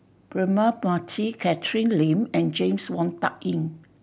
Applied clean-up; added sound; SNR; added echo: none; none; none; none.